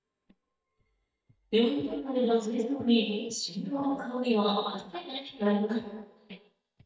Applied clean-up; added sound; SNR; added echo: neural mask model DeepFilterNet 3.